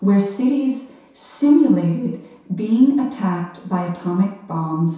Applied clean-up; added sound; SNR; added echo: none; none; none; reverberation time 0.7 s.